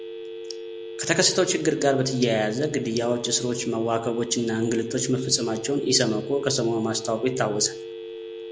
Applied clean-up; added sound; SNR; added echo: none; Telephone; 11 dB; none.